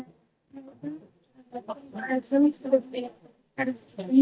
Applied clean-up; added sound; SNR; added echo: neural mask model DeepFilterNet 3.